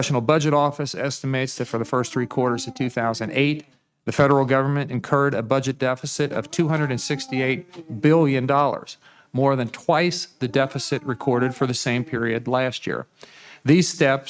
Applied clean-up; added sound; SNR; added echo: neural mask model RNNoise.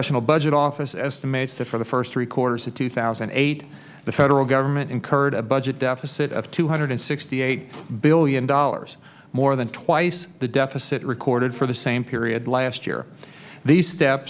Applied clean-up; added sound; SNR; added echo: none; none; none; none.